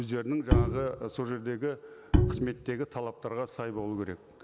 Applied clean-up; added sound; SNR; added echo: none; Bowed string instrument; -5 dB; none.